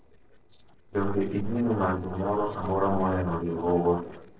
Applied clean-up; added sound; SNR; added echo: neural separator model SepFormer DNS4.